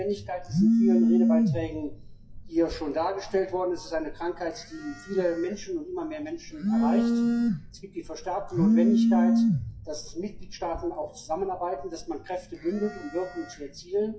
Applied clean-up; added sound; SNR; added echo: classical method WPE with log-MMSE.